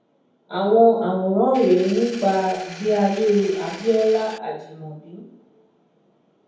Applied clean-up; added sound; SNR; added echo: none; Engine; 17 dB; reverberation time 0.9 s.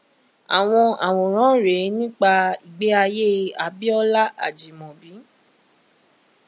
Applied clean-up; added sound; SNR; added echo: none; none; none; none.